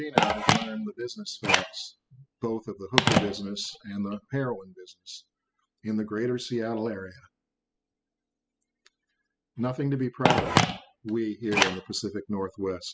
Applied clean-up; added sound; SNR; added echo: classical method spectral subtraction.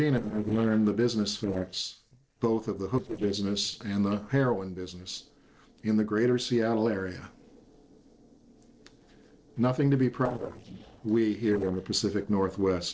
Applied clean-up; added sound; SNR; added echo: neural separator model SepFormer DNS4.